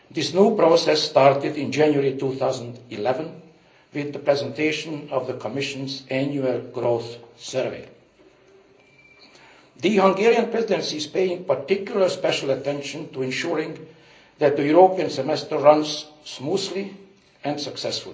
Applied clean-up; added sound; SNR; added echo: none; none; none; reverberation time 0.5 s.